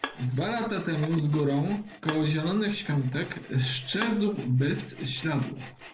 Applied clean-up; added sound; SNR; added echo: none; Tools + Bowed string instrument; 13 dB; none.